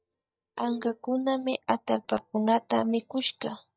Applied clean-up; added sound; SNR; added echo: neural mask model DeepFilterNet 3.